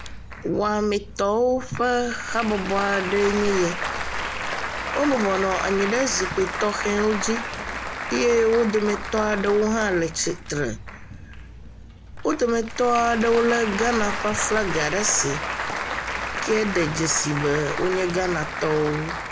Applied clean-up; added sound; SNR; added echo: none; Applause; 6 dB; none.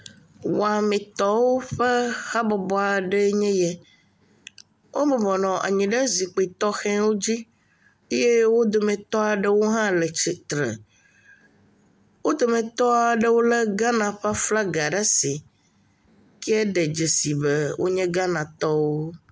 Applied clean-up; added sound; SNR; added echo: none; none; none; none.